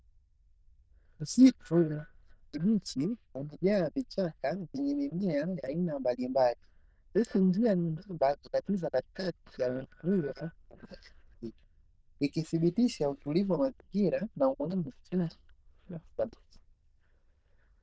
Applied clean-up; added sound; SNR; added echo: neural diffusion model UNIVERSE++.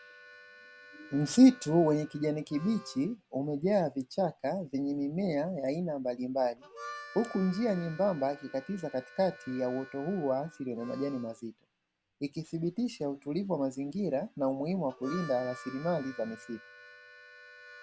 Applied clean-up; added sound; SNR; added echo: none; Harmonica; 20 dB; none.